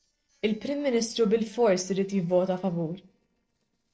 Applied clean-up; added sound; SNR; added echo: neural separator model SepFormer DNS4.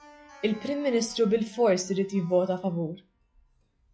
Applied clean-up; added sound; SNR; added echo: classical method log-MMSE.